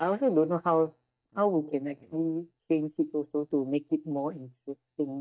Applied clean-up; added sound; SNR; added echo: neural mask model DeepFilterNet 3.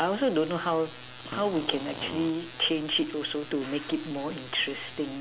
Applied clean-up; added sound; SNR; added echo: none; Fart; 12 dB; none.